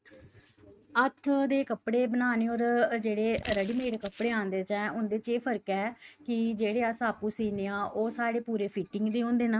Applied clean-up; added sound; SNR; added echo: neural mask model RNNoise.